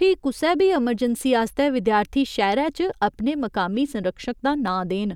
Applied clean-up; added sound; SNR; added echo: none; none; none; none.